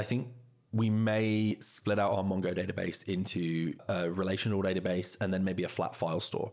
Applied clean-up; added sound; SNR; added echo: none; none; none; none.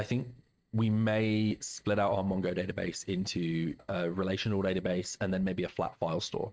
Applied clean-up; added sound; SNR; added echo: neural mask model RNNoise.